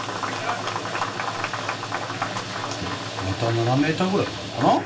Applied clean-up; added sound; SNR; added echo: none; Fire; 12 dB; reverberation time 0.2 s.